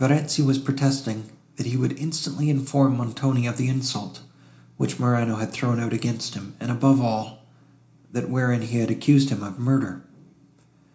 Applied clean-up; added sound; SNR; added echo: none; none; none; reverberation time 0.4 s.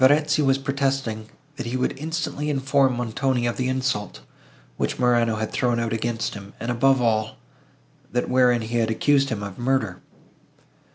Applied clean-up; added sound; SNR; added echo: none; none; none; none.